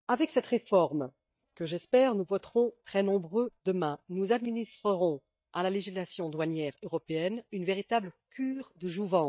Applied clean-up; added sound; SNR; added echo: neural mask model DeepFilterNet 3.